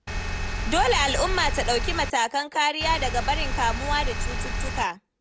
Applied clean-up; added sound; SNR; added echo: none; Engine; 1 dB; none.